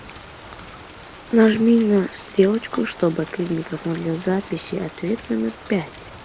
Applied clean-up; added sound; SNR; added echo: none; Rain; 18 dB; none.